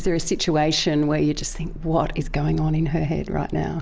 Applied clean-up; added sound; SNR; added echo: none; none; none; none.